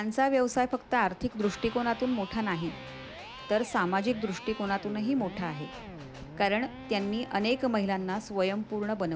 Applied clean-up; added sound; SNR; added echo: none; Electric guitar; 16 dB; none.